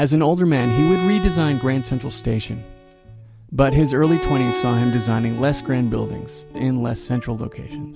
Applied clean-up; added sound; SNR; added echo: none; Bowed string instrument; 11 dB; none.